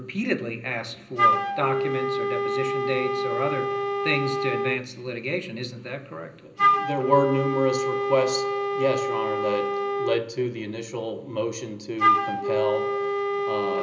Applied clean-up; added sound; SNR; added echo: none; Wind instrument, woodwind instrument; -2 dB; reverberation time 0.5 s.